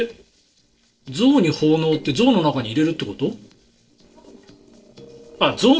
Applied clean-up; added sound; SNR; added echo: neural separator model SepFormer DNS4.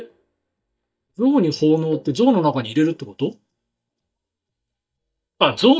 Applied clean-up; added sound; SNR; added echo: neural mask model DeepFilterNet 3.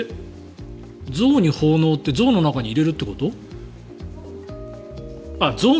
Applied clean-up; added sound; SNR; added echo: none; none; none; none.